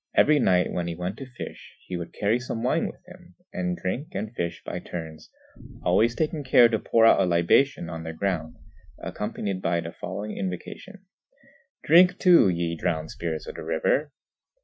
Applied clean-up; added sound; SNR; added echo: classical method Wiener filter.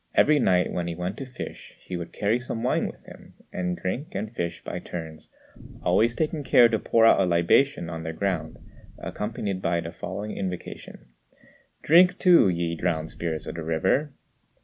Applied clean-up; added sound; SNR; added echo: none; Boom; 19 dB; none.